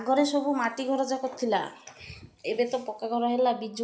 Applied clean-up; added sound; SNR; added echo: none; none; none; reverberation time 1.6 s.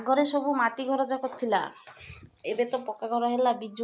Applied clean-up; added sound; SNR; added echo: none; none; none; none.